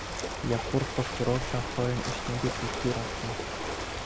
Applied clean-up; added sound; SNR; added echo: none; Ocean; 2 dB; none.